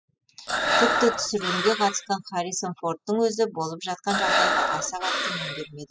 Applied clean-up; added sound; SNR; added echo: classical method spectral subtraction.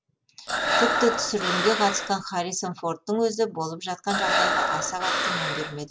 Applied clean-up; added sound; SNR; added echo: none; Breathing; -2 dB; none.